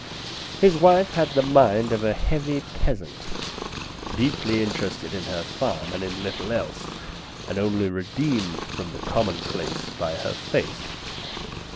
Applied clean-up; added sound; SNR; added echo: none; Purr; 9 dB; none.